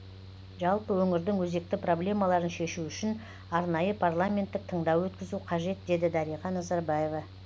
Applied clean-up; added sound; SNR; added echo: none; Mechanical fan; 16 dB; none.